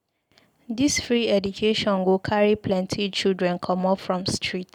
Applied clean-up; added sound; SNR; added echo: none; none; none; none.